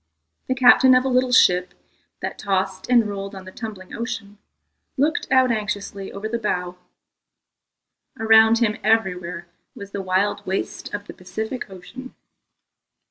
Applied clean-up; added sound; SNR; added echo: none; none; none; none.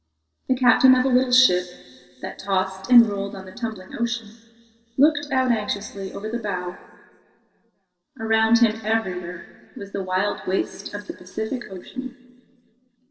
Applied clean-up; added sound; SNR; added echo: none; none; none; reverberation time 2.1 s.